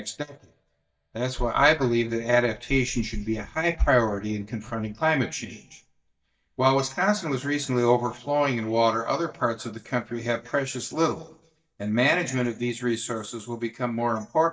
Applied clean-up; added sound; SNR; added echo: neural mask model DeepFilterNet 3.